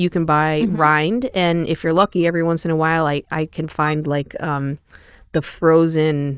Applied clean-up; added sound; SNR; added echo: neural mask model DeepFilterNet 3.